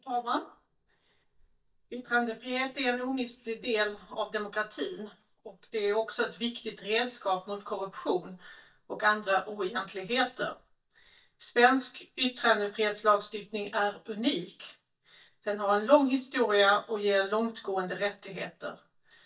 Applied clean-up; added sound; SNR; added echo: neural mask model DeepFilterNet 3.